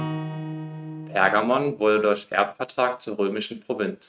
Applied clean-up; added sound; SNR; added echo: neural mask model RNNoise.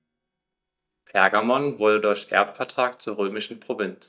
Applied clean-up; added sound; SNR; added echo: neural mask model DeepFilterNet 3.